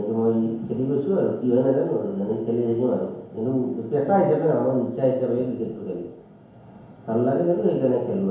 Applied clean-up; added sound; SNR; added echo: none; none; none; reverberation time 1.0 s.